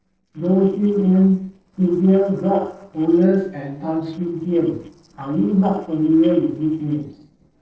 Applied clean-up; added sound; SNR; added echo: neural separator model SepFormer DNS4.